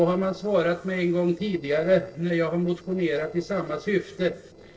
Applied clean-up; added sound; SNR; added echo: neural separator model SepFormer DNS4.